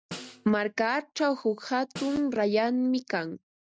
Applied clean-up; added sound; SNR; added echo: none; Snare drum; 19 dB; none.